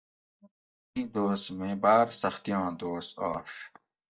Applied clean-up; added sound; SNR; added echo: neural mask model DeepFilterNet 3.